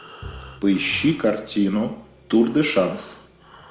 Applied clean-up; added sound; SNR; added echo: none; Breathing + Bowed string instrument; 20 dB; none.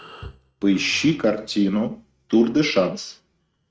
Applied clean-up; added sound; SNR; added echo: neural mask model RNNoise.